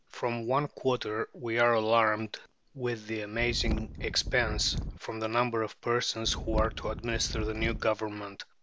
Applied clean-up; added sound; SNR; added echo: none; Wind; 4 dB; none.